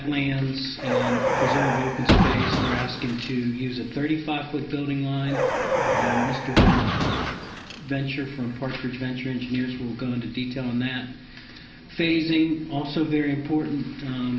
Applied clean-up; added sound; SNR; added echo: none; Car; -3 dB; reverberation time 1.1 s.